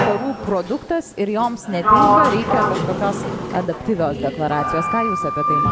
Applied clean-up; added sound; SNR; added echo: none; Sliding door; -1 dB; none.